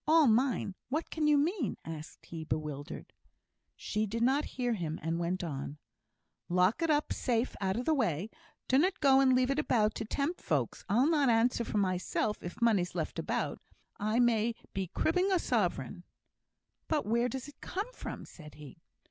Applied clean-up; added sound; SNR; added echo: none; none; none; none.